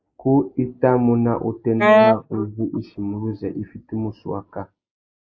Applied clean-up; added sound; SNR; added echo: neural mask model Resemble Enhance denoiser.